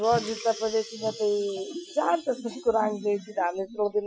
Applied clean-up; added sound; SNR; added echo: classical method Wiener filter.